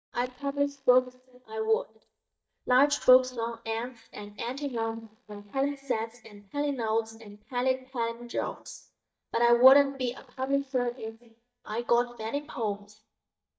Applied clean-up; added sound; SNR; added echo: neural mask model DeepFilterNet 3.